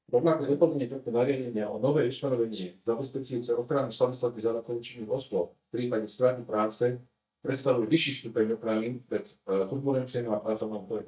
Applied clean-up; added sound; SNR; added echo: neural mask model DeepFilterNet 3.